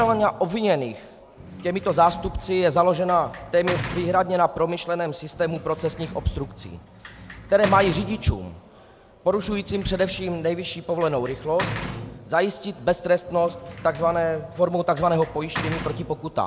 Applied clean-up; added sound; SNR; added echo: none; Sliding door / Slam; 13 dB; none.